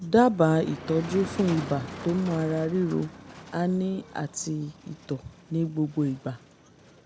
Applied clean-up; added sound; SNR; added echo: none; Motor vehicle (road); 15 dB; none.